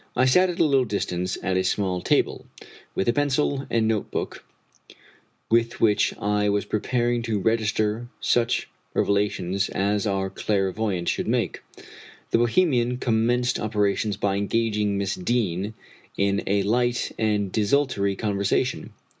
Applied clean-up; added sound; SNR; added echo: none; none; none; none.